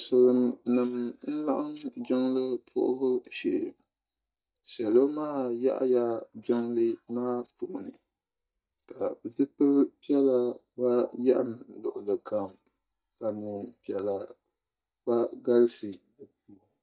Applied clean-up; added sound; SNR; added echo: neural mask model DeepFilterNet 3.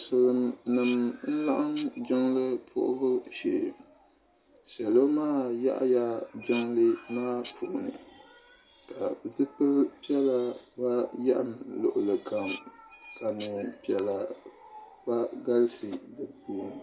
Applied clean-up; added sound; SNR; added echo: none; Dishes, pots, and pans; 19 dB; none.